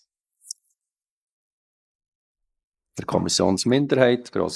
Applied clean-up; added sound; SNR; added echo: neural mask model Resemble Enhance denoiser.